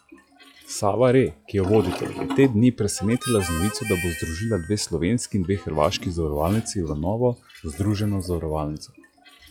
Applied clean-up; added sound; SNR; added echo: classical method log-MMSE.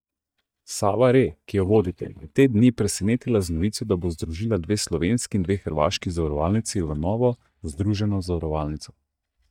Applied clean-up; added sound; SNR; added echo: neural mask model DeepFilterNet 3.